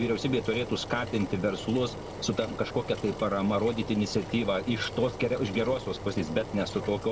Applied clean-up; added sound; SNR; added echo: none; Engine; 9 dB; none.